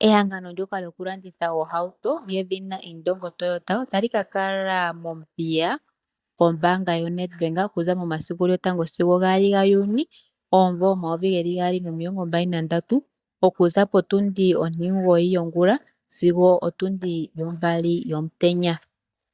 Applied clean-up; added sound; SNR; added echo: neural mask model DeepFilterNet 3.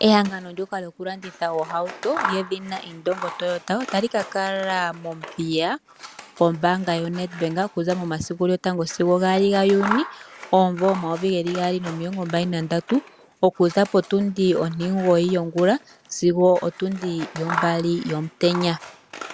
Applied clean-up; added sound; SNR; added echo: none; Scissors; 13 dB; none.